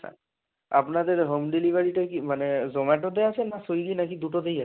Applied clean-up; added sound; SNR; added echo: none; none; none; none.